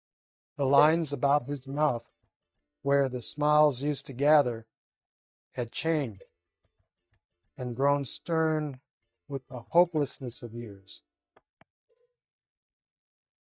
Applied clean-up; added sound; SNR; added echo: neural mask model DeepFilterNet 3.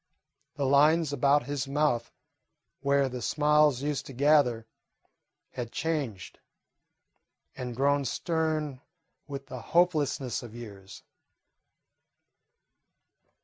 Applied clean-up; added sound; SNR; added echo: none; none; none; none.